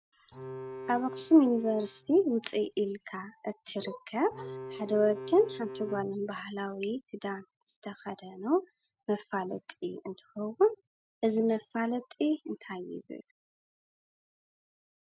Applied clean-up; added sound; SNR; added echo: neural mask model RNNoise.